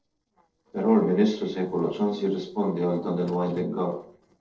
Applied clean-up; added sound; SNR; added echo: neural separator model SepFormer DNS4.